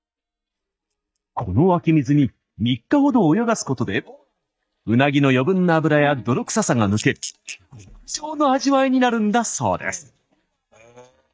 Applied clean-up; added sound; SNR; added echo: neural mask model DeepFilterNet 3.